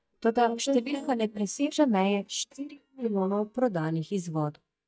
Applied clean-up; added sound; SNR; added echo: neural mask model DeepFilterNet 3.